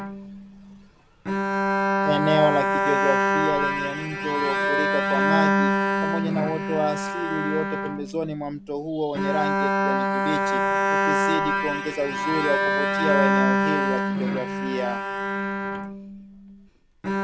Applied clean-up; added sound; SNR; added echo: none; Bowed string instrument; -5 dB; none.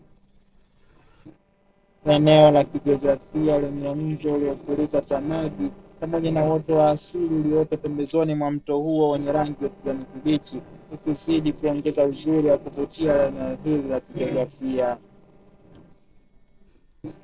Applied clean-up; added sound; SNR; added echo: neural separator model SepFormer DNS4.